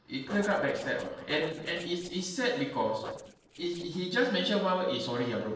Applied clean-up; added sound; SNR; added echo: neural separator model SepFormer DNS4.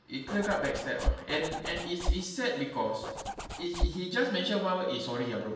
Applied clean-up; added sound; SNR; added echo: none; Zipper (clothing); 1 dB; reverberation time 0.8 s.